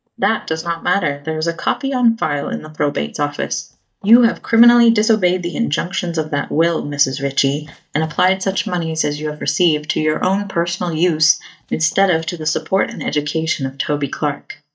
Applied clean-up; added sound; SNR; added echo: neural mask model DeepFilterNet 3.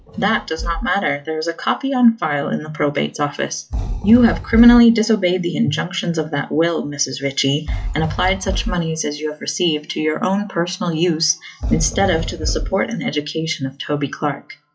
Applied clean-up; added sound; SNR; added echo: classical method WPE with log-MMSE.